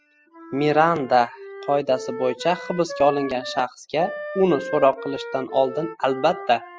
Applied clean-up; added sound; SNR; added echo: classical method spectral subtraction.